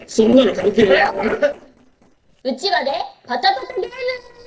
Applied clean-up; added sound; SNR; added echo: neural separator model SepFormer DNS4.